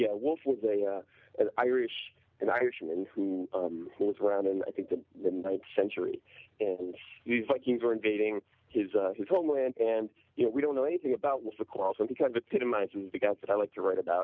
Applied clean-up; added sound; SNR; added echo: none; none; none; none.